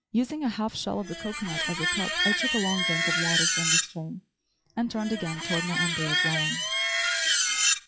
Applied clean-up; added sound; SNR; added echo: classical method log-MMSE.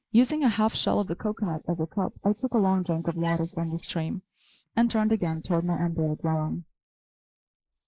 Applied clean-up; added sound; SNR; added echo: neural mask model Resemble Enhance denoiser.